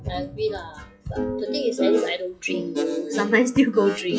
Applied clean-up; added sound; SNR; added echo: classical method WPE with log-MMSE.